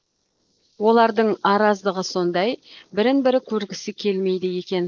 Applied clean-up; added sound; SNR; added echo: neural mask model Resemble Enhance denoiser.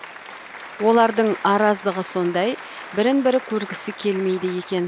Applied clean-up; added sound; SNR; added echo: none; Applause; 16 dB; none.